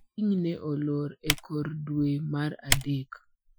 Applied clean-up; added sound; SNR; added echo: classical method Wiener filter.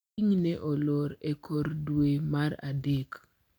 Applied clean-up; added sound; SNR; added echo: none; none; none; none.